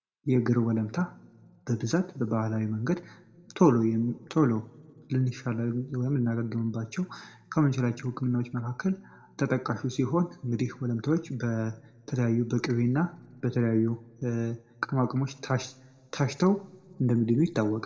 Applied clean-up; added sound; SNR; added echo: none; none; none; reverberation time 0.7 s.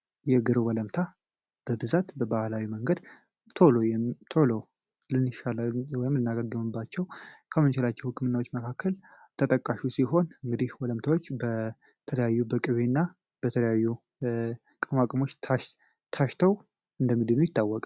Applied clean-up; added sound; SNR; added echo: none; none; none; none.